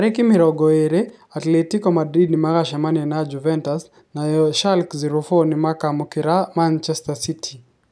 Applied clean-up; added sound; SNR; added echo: none; none; none; none.